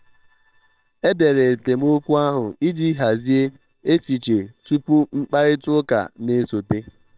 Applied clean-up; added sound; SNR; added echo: neural separator model SepFormer WHAM!.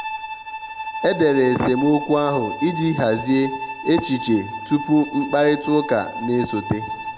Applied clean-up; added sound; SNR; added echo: none; Bowed string instrument; 10 dB; none.